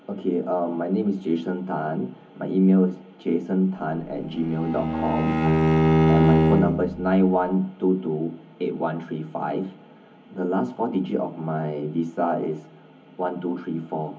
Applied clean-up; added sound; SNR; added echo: none; Bowed string instrument; -4 dB; reverberation time 0.3 s.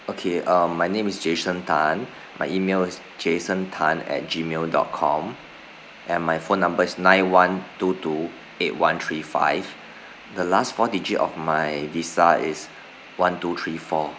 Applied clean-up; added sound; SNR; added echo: none; none; none; none.